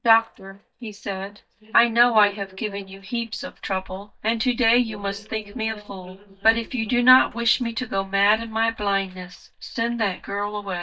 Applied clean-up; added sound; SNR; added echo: neural mask model DeepFilterNet 3.